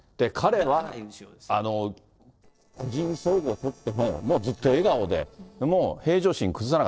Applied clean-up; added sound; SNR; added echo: neural separator model SepFormer DNS4.